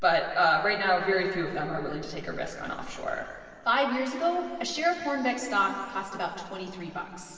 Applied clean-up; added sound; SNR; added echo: none; none; none; reverberation time 2.5 s.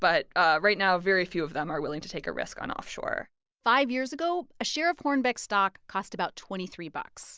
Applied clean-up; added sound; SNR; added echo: none; none; none; none.